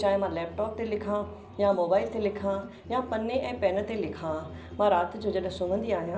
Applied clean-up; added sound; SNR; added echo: none; Musical instrument; 16 dB; reverberation time 0.5 s.